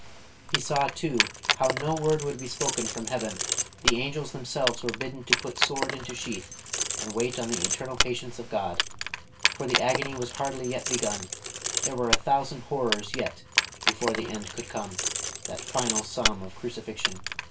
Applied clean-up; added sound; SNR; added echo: none; Keys jangling; -1 dB; reverberation time 0.2 s.